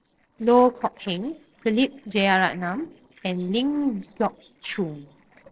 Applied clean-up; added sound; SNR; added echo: neural separator model SepFormer DNS4.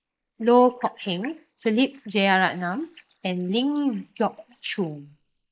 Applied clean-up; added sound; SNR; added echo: neural mask model Resemble Enhance denoiser.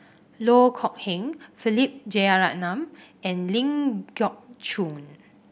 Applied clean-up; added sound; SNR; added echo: none; none; none; none.